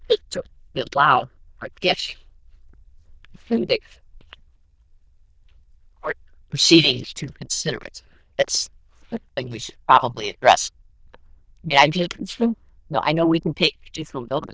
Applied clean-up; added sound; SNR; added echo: neural diffusion model UNIVERSE++.